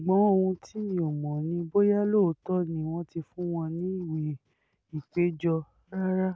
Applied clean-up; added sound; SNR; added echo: none; none; none; none.